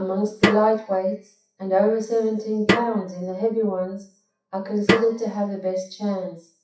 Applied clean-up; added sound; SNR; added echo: classical method WPE with log-MMSE.